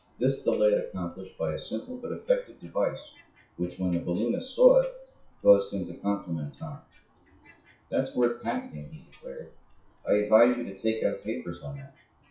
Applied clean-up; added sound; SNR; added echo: classical method WPE with log-MMSE.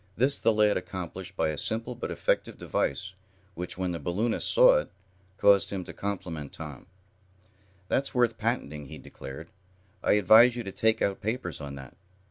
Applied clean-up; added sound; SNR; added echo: none; none; none; none.